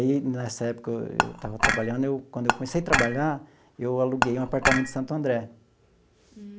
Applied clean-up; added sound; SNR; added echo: none; Dishes, pots, and pans / Chink, clink; -1 dB; none.